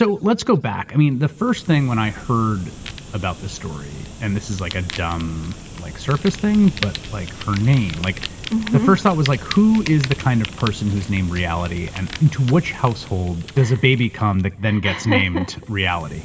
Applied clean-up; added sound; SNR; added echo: none; Fire; 14 dB; reverberation time 0.3 s.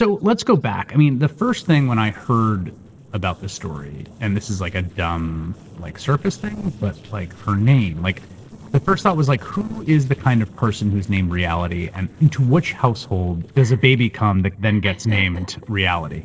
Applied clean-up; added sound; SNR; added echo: neural separator model SepFormer DNS4.